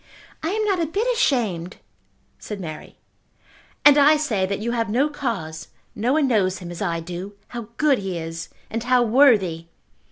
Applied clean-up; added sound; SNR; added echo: none; none; none; none.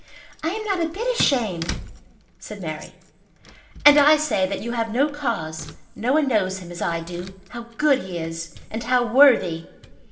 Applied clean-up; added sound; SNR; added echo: none; Keys jangling; 17 dB; reverberation time 0.6 s.